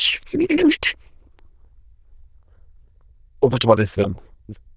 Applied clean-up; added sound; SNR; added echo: neural diffusion model UNIVERSE++.